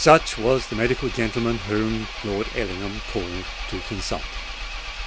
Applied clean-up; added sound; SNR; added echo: none; Engine; 8 dB; none.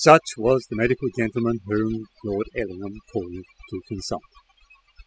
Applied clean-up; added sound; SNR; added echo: classical method spectral subtraction.